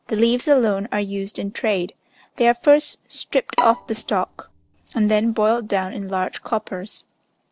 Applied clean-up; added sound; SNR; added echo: neural separator model SepFormer DNS4.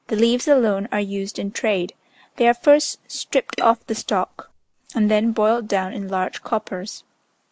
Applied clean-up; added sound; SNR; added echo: neural mask model Resemble Enhance denoiser.